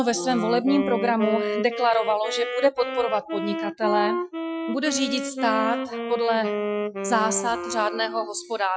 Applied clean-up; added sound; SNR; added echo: classical method Wiener filter.